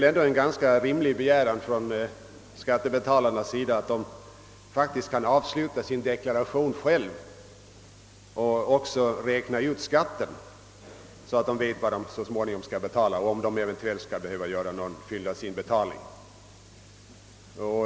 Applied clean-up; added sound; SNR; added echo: none; none; none; none.